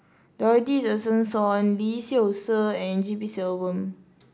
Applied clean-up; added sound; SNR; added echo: none; none; none; none.